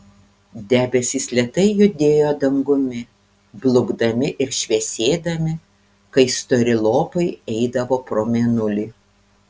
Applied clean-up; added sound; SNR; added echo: none; none; none; none.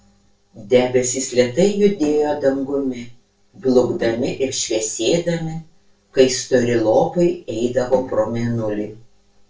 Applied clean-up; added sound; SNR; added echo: neural separator model SepFormer DNS4.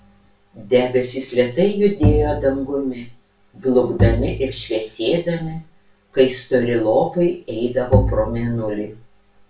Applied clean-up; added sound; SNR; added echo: none; Bowed string instrument; 2 dB; reverberation time 0.2 s.